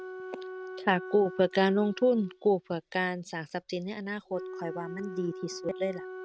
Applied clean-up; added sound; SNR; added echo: neural mask model RNNoise.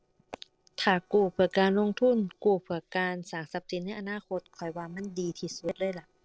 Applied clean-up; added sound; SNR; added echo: neural separator model SepFormer DNS4.